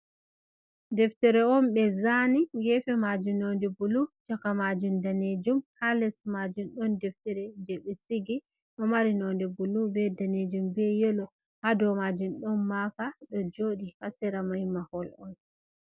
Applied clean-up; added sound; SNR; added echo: none; none; none; none.